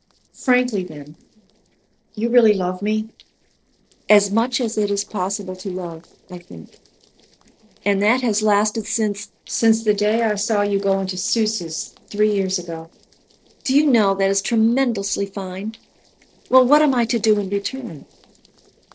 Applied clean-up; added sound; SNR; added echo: neural separator model SepFormer DNS4.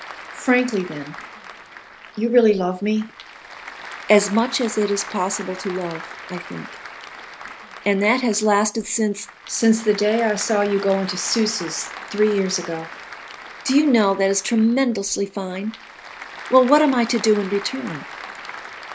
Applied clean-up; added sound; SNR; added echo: none; Applause / Crowd; 15 dB; none.